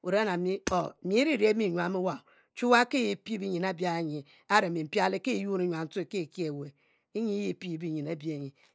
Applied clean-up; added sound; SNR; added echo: neural mask model Resemble Enhance denoiser.